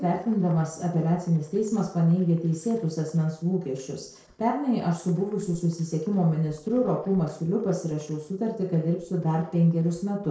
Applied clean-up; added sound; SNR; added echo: neural separator model SepFormer DNS4.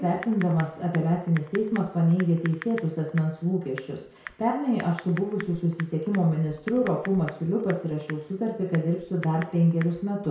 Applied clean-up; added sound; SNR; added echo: none; Typing; 18 dB; reverberation time 0.6 s.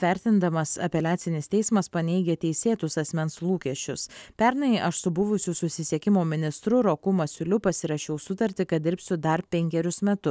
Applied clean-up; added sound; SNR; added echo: none; none; none; none.